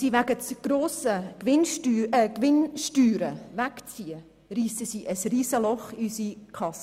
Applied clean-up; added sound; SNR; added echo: none; none; none; none.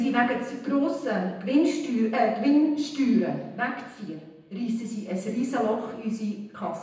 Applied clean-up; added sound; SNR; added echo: none; none; none; reverberation time 0.9 s.